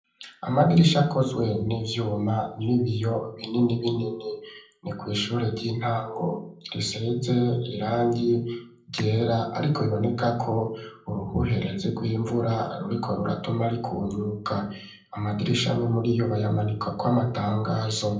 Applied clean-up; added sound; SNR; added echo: neural separator model SepFormer DNS4.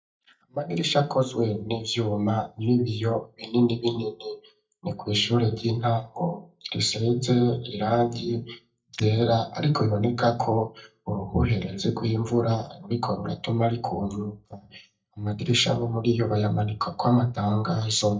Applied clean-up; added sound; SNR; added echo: neural mask model DeepFilterNet 3.